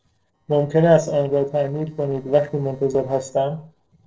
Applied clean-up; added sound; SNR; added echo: neural separator model SepFormer DNS4.